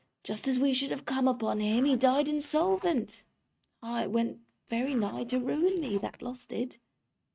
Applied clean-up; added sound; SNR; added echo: neural mask model RNNoise.